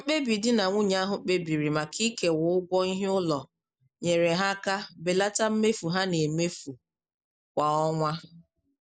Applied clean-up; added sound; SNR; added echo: none; none; none; none.